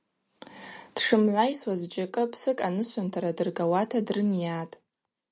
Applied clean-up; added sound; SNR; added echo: none; none; none; none.